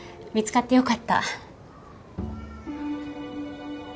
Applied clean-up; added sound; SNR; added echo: none; Bowed string instrument; 12 dB; none.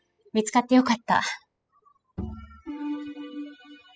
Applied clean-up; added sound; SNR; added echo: classical method spectral subtraction.